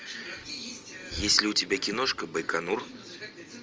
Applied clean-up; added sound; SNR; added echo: none; Breathing; 17 dB; none.